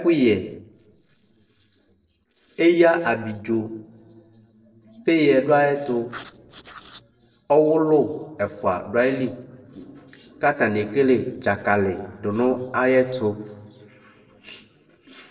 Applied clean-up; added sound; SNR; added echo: neural separator model SepFormer DNS4.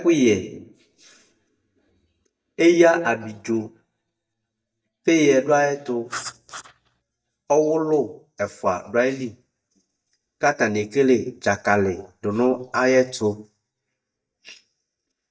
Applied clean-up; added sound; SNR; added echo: neural mask model DeepFilterNet 3.